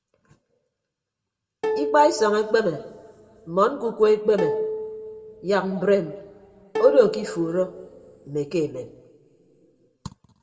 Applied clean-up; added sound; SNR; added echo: none; Plucked string instrument; 7 dB; reverberation time 1.6 s.